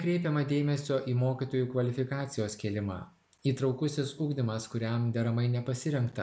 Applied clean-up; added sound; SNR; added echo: none; none; none; none.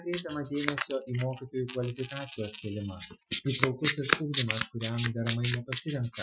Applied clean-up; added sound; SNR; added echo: classical method Wiener filter.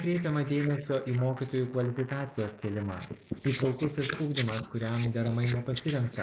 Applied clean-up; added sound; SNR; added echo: neural mask model Resemble Enhance denoiser.